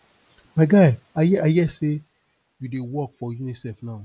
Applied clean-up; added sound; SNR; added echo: none; none; none; none.